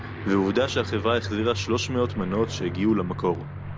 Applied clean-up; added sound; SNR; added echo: none; Aircraft; 8 dB; none.